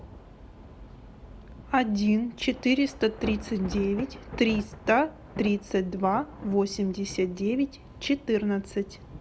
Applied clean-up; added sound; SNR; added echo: none; Thunder / Rain; 16 dB; none.